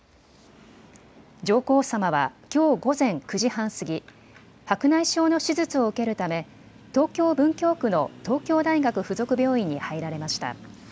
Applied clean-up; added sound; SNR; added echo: none; none; none; none.